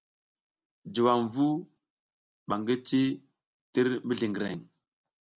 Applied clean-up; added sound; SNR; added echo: none; none; none; none.